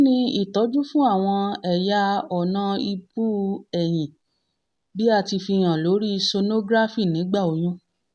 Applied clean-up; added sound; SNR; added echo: none; none; none; none.